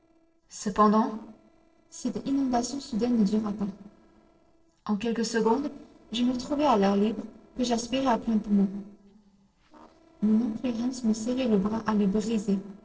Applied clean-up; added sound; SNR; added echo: neural separator model SepFormer DNS4.